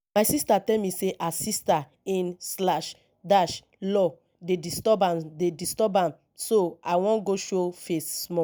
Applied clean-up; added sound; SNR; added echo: none; none; none; none.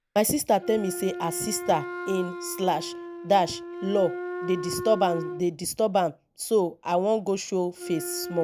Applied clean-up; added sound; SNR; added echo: none; Wind instrument, woodwind instrument; 10 dB; none.